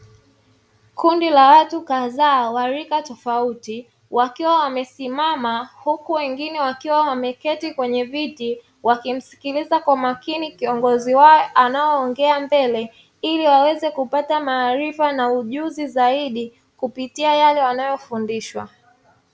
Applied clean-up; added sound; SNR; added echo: none; none; none; none.